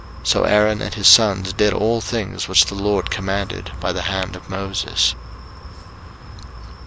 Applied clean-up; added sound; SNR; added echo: none; Wind; 13 dB; none.